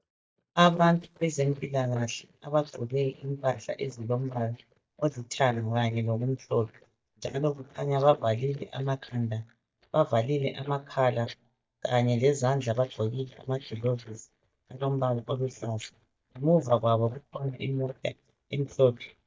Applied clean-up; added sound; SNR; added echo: neural mask model DeepFilterNet 3.